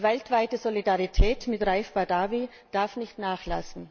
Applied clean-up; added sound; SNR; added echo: none; none; none; none.